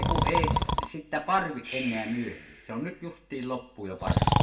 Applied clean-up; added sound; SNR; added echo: none; Breathing; -3 dB; reverberation time 0.1 s.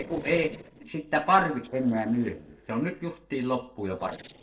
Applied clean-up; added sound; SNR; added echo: neural separator model SepFormer DNS4.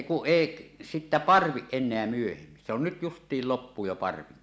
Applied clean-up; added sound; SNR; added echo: none; none; none; none.